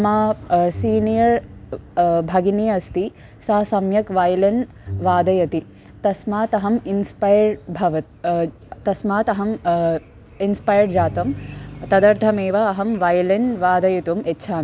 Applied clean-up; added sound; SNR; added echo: none; Bowed string instrument; 17 dB; none.